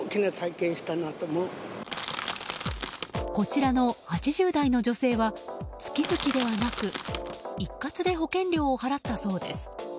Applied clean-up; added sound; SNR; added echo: none; Crushing; 6 dB; none.